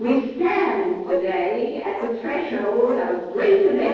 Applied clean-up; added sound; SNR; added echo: neural separator model SepFormer DNS4.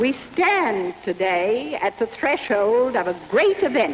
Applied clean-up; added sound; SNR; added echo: none; none; none; none.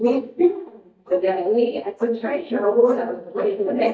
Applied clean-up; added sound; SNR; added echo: neural mask model DeepFilterNet 3.